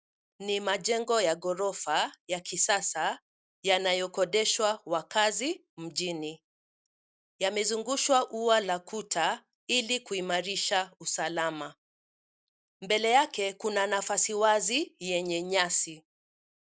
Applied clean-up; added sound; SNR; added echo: none; none; none; none.